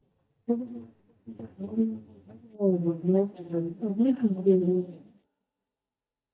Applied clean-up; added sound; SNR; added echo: neural mask model DeepFilterNet 3.